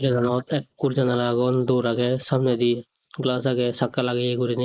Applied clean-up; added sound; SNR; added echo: neural mask model Resemble Enhance denoiser.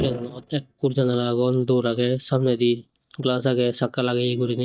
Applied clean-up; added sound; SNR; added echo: neural mask model DeepFilterNet 3.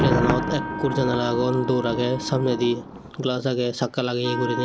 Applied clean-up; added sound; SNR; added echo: none; Wind instrument, woodwind instrument + Thunder; 4 dB; none.